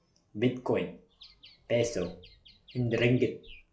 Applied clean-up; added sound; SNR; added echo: classical method log-MMSE.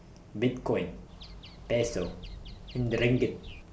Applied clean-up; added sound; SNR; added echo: none; Bird vocalization, bird call, bird song; 14 dB; none.